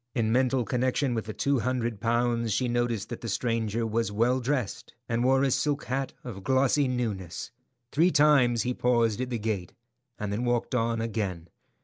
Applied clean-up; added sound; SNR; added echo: none; none; none; none.